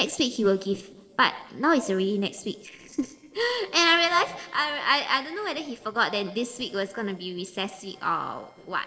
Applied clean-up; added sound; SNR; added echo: neural separator model SepFormer DNS4.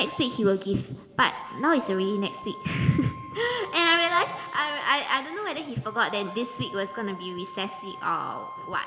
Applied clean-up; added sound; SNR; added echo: none; Wind instrument, woodwind instrument; 14 dB; reverberation time 1.6 s.